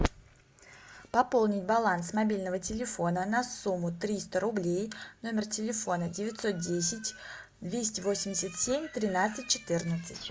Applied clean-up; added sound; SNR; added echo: none; none; none; none.